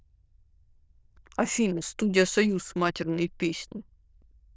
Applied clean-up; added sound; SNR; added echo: neural diffusion model UNIVERSE++.